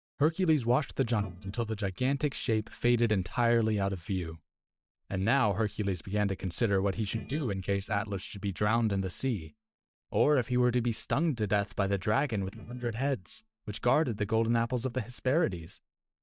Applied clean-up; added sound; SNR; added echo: neural mask model DeepFilterNet 3.